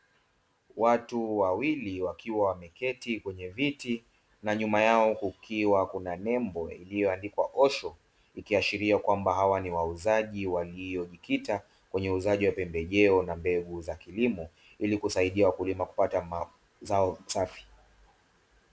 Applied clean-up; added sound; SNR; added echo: none; none; none; none.